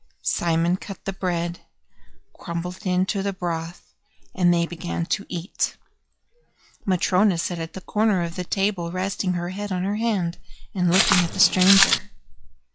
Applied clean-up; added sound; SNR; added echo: classical method log-MMSE.